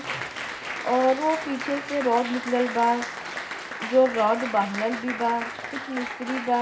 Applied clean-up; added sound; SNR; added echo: none; Applause; 8 dB; reverberation time 0.4 s.